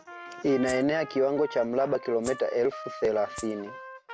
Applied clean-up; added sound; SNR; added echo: none; Rattle (instrument) + Trumpet; 15 dB; none.